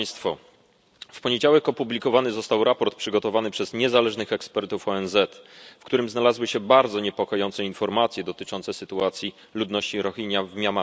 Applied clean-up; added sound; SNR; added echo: none; none; none; none.